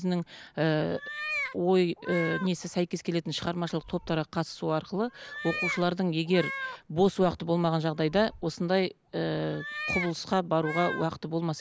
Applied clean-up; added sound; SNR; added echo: none; Meow; 11 dB; none.